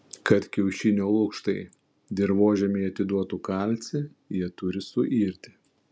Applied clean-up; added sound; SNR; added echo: none; none; none; none.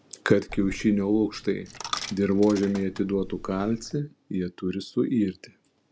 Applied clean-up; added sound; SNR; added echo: none; Coin (dropping); 14 dB; none.